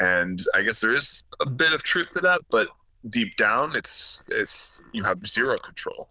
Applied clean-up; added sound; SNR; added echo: neural diffusion model UNIVERSE++.